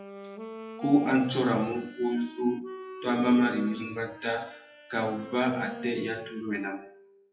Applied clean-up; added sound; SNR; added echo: classical method WPE with log-MMSE.